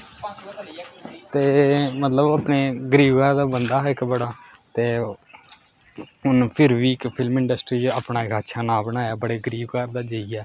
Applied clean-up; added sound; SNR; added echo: none; none; none; none.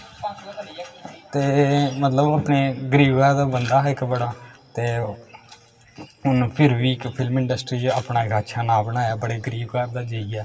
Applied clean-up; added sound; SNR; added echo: none; none; none; reverberation time 1.5 s.